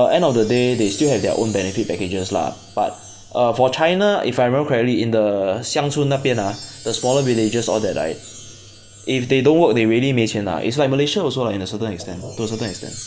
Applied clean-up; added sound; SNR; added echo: none; Chime; 19 dB; reverberation time 2.1 s.